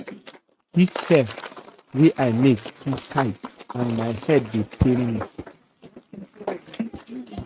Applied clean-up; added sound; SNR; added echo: neural mask model RNNoise.